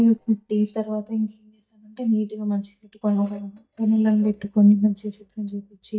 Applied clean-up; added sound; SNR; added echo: neural mask model DeepFilterNet 3.